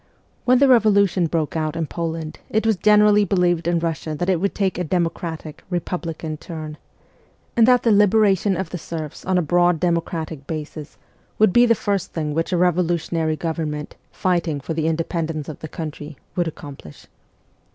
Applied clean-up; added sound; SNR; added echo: none; none; none; none.